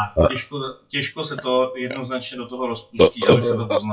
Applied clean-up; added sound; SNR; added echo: classical method WPE with log-MMSE.